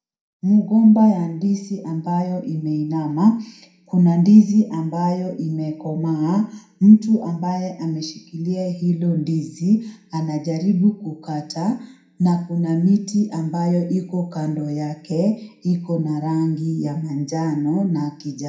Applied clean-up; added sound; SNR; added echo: none; none; none; reverberation time 0.5 s.